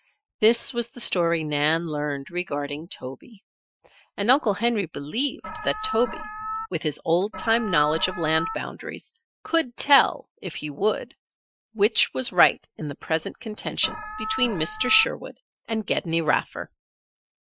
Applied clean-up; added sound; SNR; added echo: classical method Wiener filter.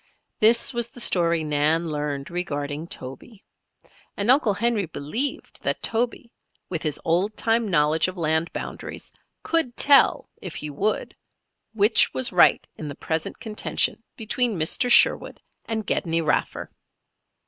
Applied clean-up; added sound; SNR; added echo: none; none; none; none.